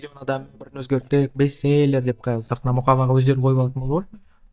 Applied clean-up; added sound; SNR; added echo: neural mask model DeepFilterNet 3.